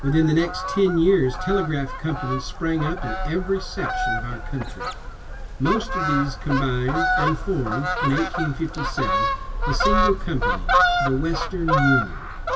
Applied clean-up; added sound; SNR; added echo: none; Fowl; 0 dB; reverberation time 0.2 s.